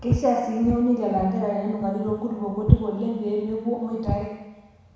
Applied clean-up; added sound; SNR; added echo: none; Walk, footsteps; 4 dB; reverberation time 1.1 s.